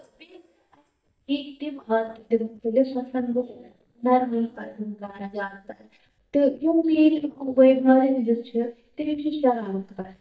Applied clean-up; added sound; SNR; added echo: neural mask model DeepFilterNet 3.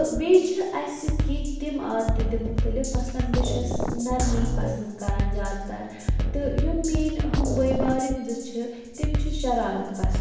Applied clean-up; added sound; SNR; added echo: none; Drum kit; -1 dB; reverberation time 1.1 s.